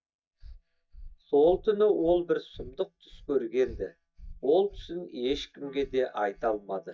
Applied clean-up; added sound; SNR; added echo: neural mask model DeepFilterNet 3.